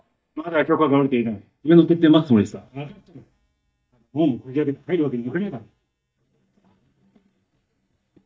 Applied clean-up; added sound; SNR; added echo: neural mask model DeepFilterNet 3.